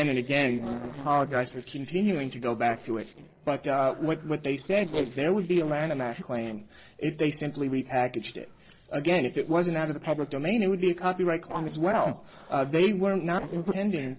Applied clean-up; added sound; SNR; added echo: neural separator model SepFormer DNS4.